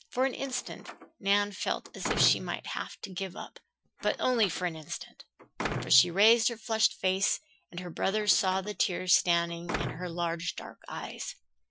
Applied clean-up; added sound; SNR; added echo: classical method Wiener filter.